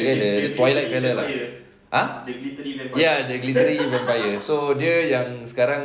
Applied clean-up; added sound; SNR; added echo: none; none; none; none.